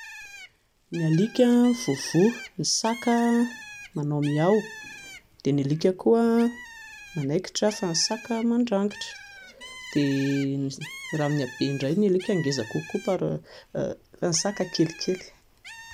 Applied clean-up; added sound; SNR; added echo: none; Bird; 17 dB; none.